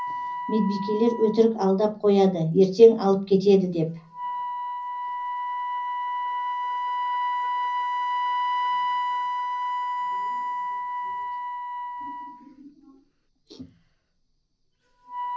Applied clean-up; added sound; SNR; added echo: none; Wind instrument, woodwind instrument; 4 dB; reverberation time 0.5 s.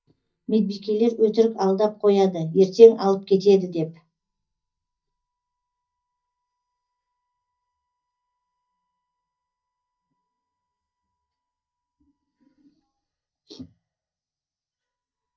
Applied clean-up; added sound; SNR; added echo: neural mask model DeepFilterNet 3.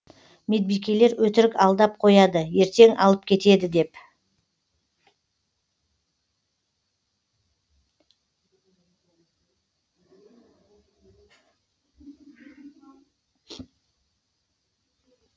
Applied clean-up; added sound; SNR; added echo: none; none; none; none.